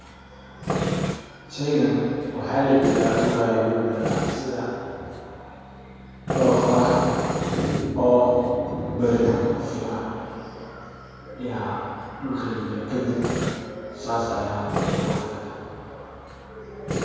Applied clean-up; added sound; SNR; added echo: none; Tools; 6 dB; reverberation time 2.2 s.